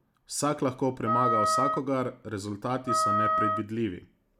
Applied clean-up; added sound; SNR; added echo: none; Wind instrument, woodwind instrument; -2 dB; none.